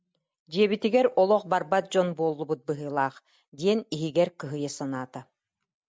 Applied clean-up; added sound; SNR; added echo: none; none; none; none.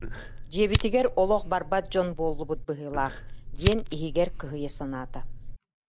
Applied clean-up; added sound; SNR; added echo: none; Fire; 2 dB; none.